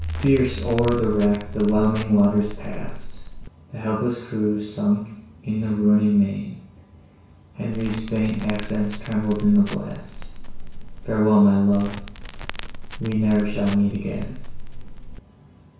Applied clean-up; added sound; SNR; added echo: none; Crackle; 9 dB; reverberation time 0.6 s.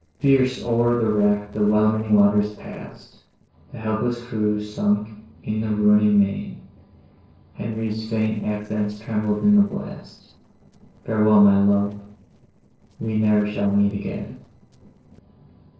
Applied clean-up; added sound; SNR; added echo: neural separator model SepFormer DNS4.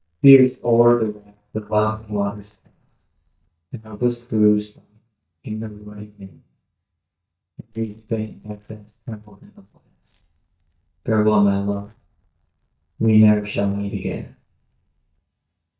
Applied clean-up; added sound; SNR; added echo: neural mask model DeepFilterNet 3.